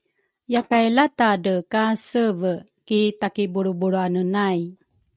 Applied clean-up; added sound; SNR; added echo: neural mask model RNNoise.